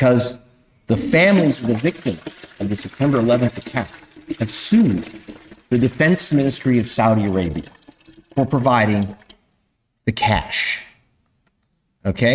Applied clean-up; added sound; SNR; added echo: neural mask model RNNoise.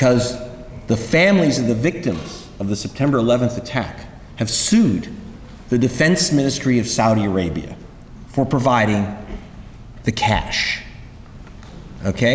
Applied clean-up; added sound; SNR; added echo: none; none; none; none.